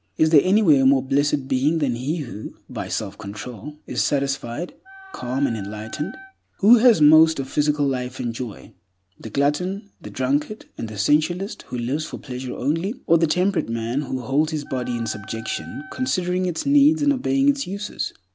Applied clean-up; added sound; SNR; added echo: none; Wind instrument, woodwind instrument; 19 dB; none.